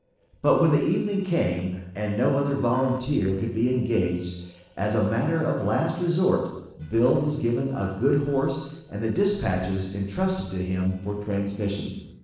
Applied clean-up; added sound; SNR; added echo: neural separator model SepFormer DNS4.